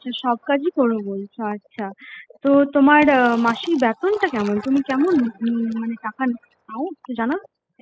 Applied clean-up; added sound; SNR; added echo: classical method spectral subtraction.